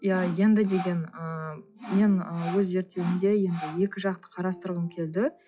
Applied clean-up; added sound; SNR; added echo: classical method log-MMSE.